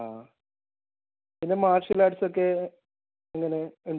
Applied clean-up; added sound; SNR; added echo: none; none; none; none.